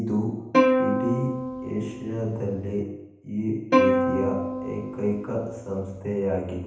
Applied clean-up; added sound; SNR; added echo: none; Plucked string instrument; -3 dB; reverberation time 0.8 s.